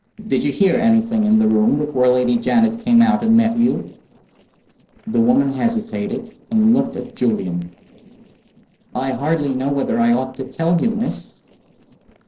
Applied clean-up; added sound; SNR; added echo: neural separator model SepFormer DNS4.